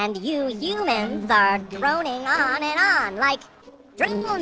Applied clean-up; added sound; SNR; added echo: neural separator model SepFormer DNS4.